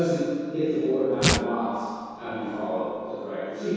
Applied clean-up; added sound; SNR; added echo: none; Tearing; 3 dB; reverberation time 2.0 s.